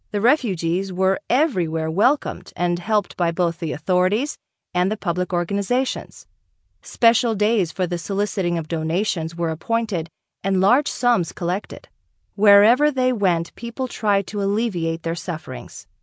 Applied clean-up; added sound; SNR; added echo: none; none; none; none.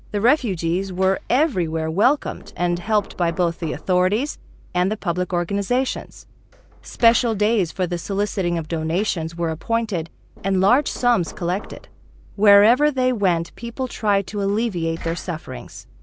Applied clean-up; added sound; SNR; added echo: none; Knock; 19 dB; none.